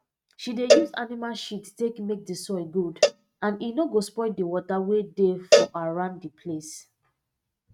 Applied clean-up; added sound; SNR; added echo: neural mask model RNNoise.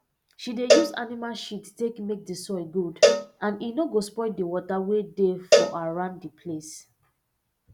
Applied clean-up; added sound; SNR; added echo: none; Cowbell; -3 dB; none.